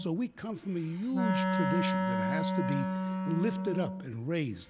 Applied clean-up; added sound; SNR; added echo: none; Wind instrument, woodwind instrument; -1 dB; none.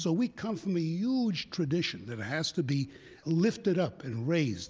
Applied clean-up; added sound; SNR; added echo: none; none; none; none.